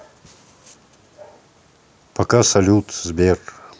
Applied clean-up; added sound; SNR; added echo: none; none; none; none.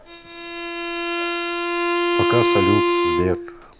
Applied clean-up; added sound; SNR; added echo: none; Bowed string instrument; -5 dB; none.